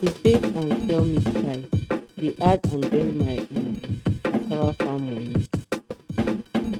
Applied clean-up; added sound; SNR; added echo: neural mask model RNNoise.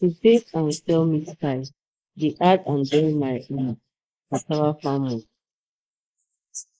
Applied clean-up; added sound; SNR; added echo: neural mask model Resemble Enhance denoiser.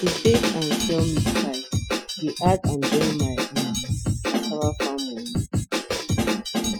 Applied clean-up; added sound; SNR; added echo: classical method Wiener filter.